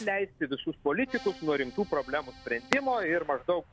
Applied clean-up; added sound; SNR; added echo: none; Accordion + Fireworks; 13 dB; none.